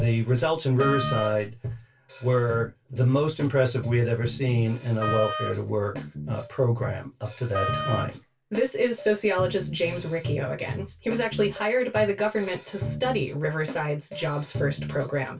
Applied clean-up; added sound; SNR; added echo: none; Wind instrument, woodwind instrument; 7 dB; reverberation time 0.2 s.